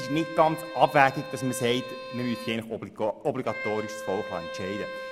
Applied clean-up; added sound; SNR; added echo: none; Bowed string instrument; 10 dB; none.